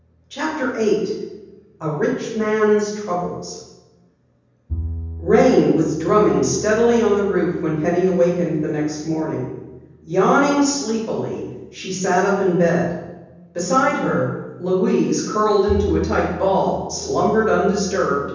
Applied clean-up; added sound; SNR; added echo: none; Bowed string instrument; 17 dB; reverberation time 1.1 s.